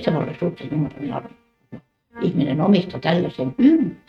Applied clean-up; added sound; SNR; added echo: neural mask model RNNoise.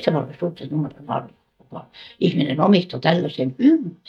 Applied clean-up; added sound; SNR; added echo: neural mask model DeepFilterNet 3.